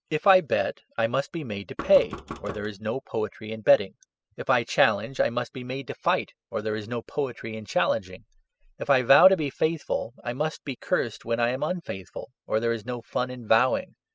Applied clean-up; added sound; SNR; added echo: classical method spectral subtraction.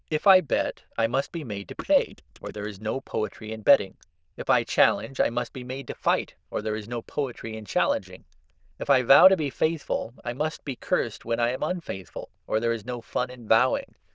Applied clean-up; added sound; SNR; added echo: neural diffusion model UNIVERSE++.